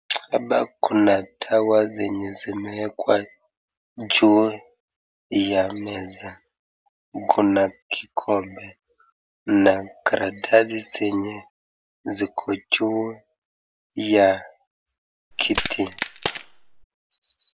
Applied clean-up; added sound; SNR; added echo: none; Crack; 6 dB; none.